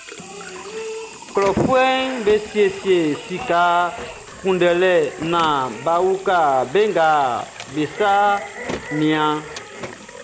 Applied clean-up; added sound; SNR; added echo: none; Sink (filling or washing) / Water tap, faucet + Printer; 17 dB; none.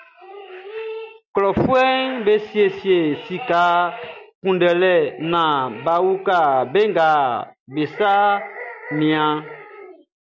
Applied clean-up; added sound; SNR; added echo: none; none; none; none.